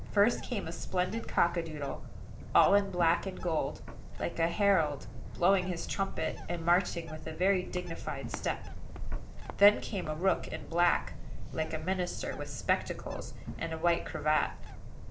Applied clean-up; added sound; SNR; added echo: none; Walk, footsteps + Bird; 6 dB; none.